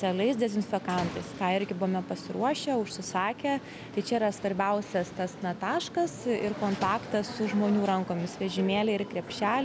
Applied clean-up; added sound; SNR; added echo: none; none; none; none.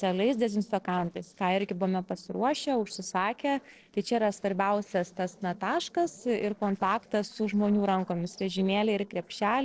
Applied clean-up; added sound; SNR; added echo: neural separator model SepFormer DNS4.